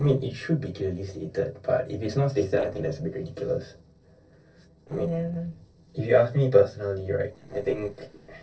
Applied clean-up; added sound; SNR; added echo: neural separator model SepFormer DNS4.